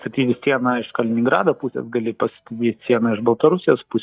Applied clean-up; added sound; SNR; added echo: neural mask model DeepFilterNet 3.